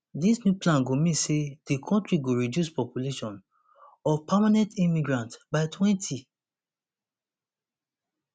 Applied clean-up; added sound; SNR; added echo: none; none; none; none.